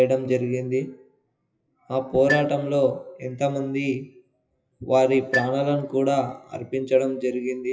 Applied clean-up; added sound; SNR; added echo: classical method WPE with log-MMSE.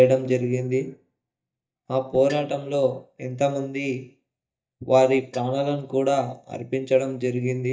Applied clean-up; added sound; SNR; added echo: neural mask model DeepFilterNet 3.